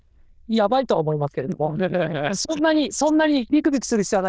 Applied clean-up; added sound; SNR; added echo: neural diffusion model UNIVERSE++.